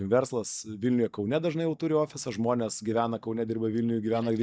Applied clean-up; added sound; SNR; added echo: neural mask model DeepFilterNet 3.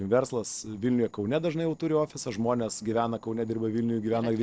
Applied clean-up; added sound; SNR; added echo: neural separator model SepFormer DNS4.